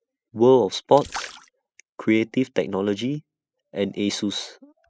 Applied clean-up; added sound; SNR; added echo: classical method spectral subtraction.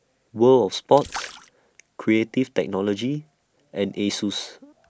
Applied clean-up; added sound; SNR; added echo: none; Splash, splatter; 17 dB; none.